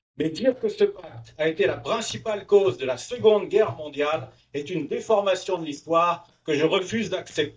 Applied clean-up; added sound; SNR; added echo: neural mask model DeepFilterNet 3.